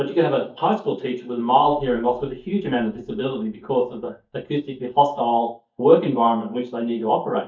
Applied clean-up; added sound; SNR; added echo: neural mask model DeepFilterNet 3.